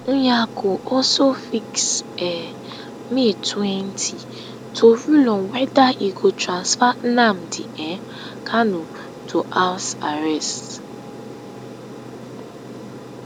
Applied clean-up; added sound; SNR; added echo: none; Aircraft; 14 dB; none.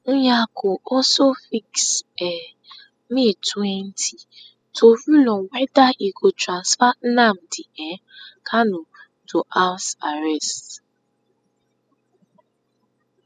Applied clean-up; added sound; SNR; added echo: classical method spectral subtraction.